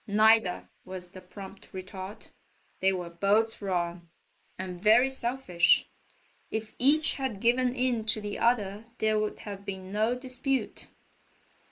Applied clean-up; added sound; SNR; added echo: neural mask model Resemble Enhance denoiser.